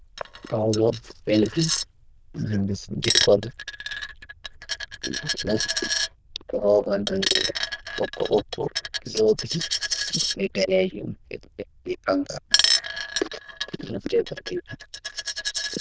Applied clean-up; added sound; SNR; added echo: neural diffusion model UNIVERSE++.